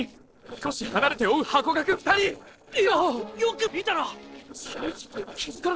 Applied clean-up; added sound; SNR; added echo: neural separator model SepFormer DNS4.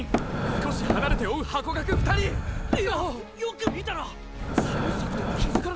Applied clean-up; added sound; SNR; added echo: none; Breathing + Hammer; -3 dB; none.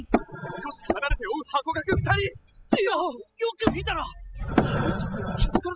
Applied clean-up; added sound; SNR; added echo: classical method spectral subtraction.